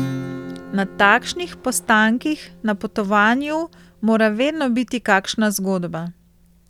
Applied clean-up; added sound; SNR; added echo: none; Acoustic guitar / Strum; 15 dB; none.